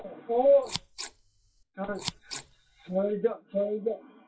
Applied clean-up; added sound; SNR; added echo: classical method WPE with log-MMSE.